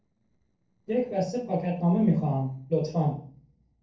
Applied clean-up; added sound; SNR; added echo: neural separator model SepFormer DNS4.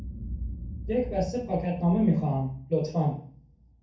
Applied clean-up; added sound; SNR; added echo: none; Boom; 11 dB; reverberation time 0.5 s.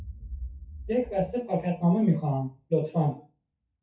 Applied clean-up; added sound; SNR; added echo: classical method WPE with log-MMSE.